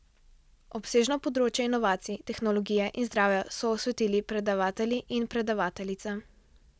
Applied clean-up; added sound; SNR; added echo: none; none; none; none.